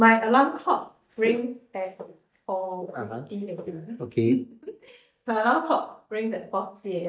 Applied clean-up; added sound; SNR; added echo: neural mask model DeepFilterNet 3.